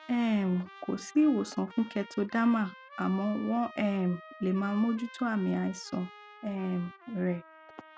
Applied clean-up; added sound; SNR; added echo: none; Trumpet; 19 dB; none.